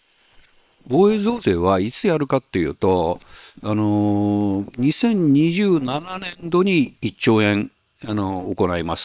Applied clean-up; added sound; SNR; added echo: neural separator model SepFormer WHAM!.